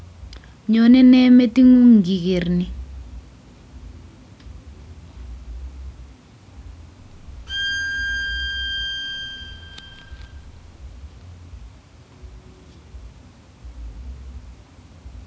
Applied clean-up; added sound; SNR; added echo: none; Bowed string instrument; 8 dB; none.